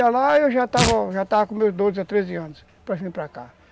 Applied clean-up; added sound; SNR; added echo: none; Tearing; 8 dB; none.